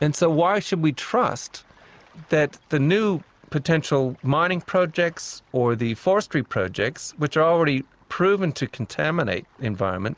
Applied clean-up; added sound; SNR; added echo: none; none; none; none.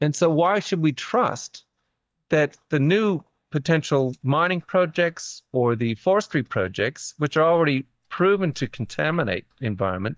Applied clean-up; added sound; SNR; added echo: neural mask model DeepFilterNet 3.